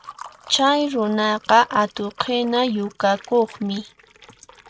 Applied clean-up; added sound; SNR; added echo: neural mask model RNNoise.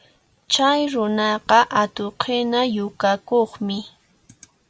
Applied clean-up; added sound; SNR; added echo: none; none; none; none.